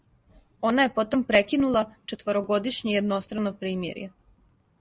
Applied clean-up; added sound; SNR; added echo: none; none; none; none.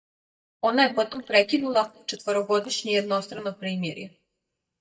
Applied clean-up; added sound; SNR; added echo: neural mask model DeepFilterNet 3.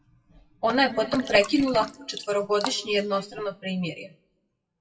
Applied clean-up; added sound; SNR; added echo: classical method WPE with log-MMSE.